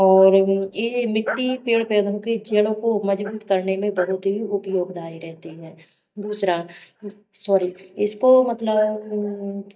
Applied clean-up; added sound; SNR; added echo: neural mask model DeepFilterNet 3.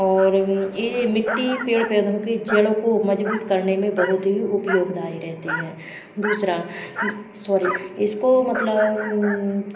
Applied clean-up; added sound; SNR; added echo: none; Dog; 11 dB; reverberation time 0.5 s.